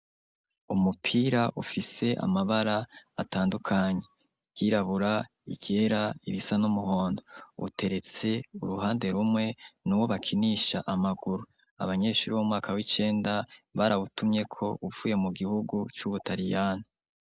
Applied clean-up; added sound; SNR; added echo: none; none; none; none.